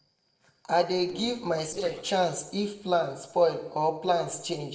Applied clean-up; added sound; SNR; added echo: neural separator model SepFormer DNS4.